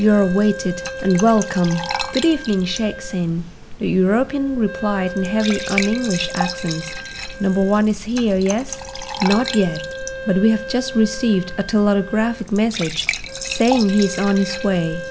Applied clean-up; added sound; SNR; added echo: none; Wind instrument, woodwind instrument + Fill (with liquid) / Trickle, dribble / Glass; 9 dB; none.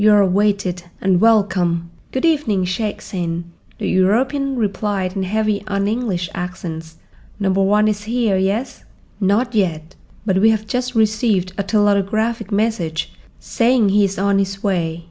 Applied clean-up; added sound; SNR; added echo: none; none; none; none.